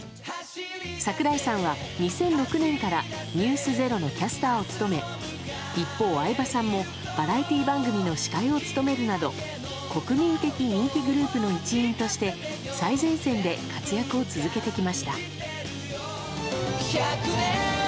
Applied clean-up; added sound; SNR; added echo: none; none; none; none.